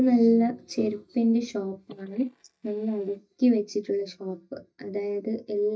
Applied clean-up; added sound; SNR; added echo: neural mask model DeepFilterNet 3.